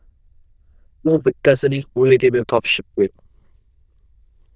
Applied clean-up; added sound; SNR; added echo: neural diffusion model UNIVERSE++.